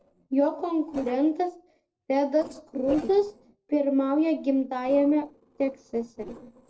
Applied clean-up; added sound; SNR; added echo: neural separator model SepFormer DNS4.